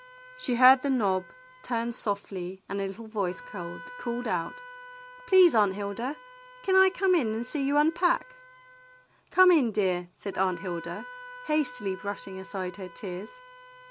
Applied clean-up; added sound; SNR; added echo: none; Wind instrument, woodwind instrument; 19 dB; none.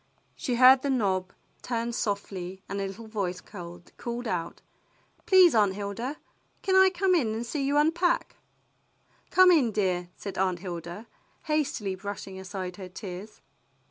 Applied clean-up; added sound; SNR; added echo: none; none; none; none.